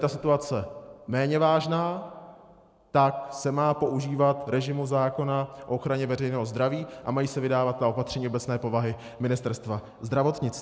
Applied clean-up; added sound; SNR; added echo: none; none; none; none.